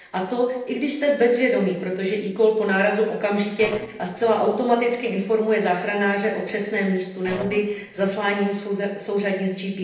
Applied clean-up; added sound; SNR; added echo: neural separator model SepFormer DNS4.